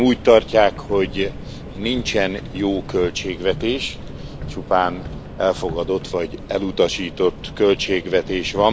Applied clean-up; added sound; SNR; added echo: none; Subway, metro, underground; 12 dB; none.